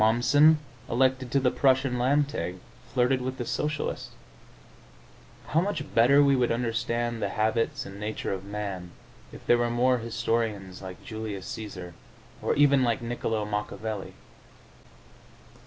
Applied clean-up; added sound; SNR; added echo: none; none; none; none.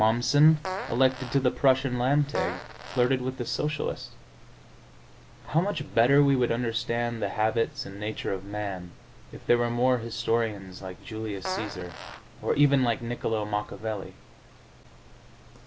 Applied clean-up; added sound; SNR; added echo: none; Fart; 11 dB; none.